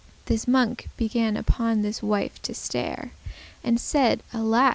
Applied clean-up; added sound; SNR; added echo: none; none; none; none.